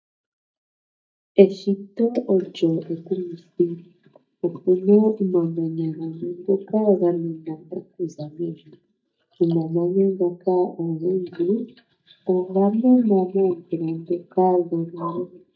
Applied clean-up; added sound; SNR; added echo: neural mask model DeepFilterNet 3.